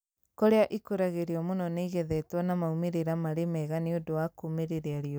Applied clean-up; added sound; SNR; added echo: none; none; none; none.